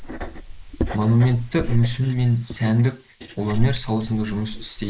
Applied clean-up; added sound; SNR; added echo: neural mask model Resemble Enhance denoiser.